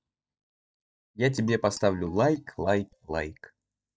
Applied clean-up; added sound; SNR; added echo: neural mask model DeepFilterNet 3.